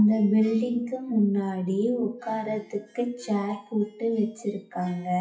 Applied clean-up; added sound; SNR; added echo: classical method WPE with log-MMSE.